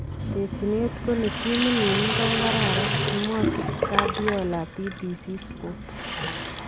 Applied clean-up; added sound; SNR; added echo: none; Sink (filling or washing) / Water tap, faucet; -2 dB; none.